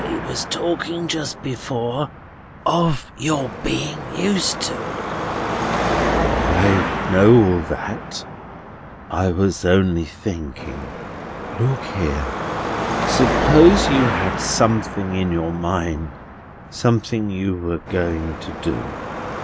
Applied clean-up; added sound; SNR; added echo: none; Car passing by / Traffic noise, roadway noise / Engine; 4 dB; none.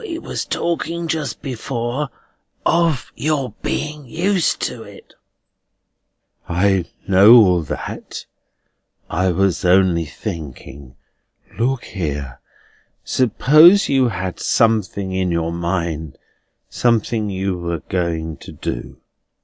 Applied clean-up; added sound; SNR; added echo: none; none; none; none.